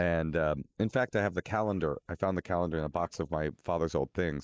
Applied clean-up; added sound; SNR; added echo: neural mask model Resemble Enhance denoiser.